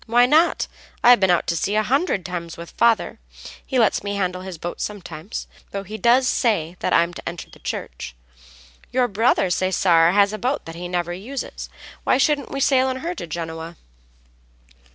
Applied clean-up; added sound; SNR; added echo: none; none; none; none.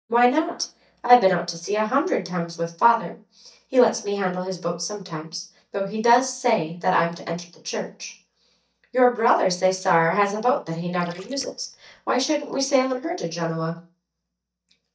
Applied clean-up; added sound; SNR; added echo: neural mask model DeepFilterNet 3.